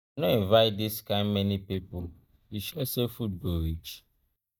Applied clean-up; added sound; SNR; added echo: neural mask model DeepFilterNet 3.